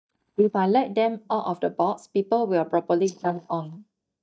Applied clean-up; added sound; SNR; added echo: neural mask model DeepFilterNet 3.